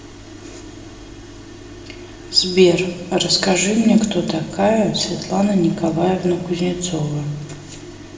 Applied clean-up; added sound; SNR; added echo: none; none; none; reverberation time 1.7 s.